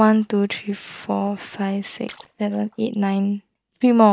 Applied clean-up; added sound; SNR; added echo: neural mask model DeepFilterNet 3.